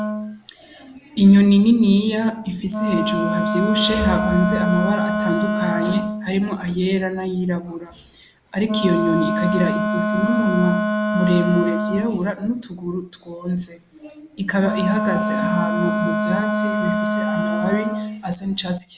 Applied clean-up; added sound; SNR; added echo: none; Wind instrument, woodwind instrument; 2 dB; none.